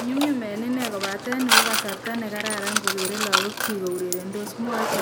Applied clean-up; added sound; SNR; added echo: none; Mechanisms; -2 dB; none.